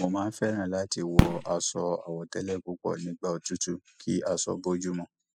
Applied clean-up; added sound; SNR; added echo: classical method spectral subtraction.